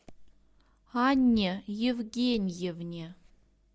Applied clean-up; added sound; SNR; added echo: none; none; none; none.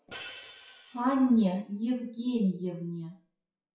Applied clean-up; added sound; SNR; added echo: classical method WPE with log-MMSE.